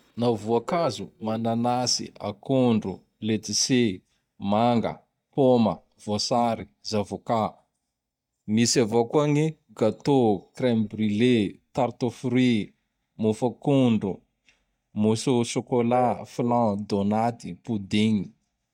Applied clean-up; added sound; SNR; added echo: neural mask model DeepFilterNet 3.